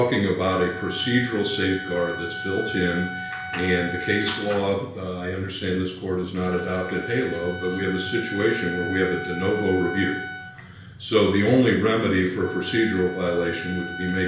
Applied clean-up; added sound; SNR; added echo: none; Wind instrument, woodwind instrument; 11 dB; reverberation time 0.5 s.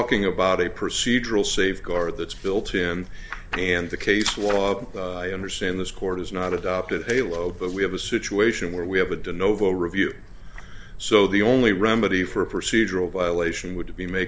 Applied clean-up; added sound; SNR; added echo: none; none; none; none.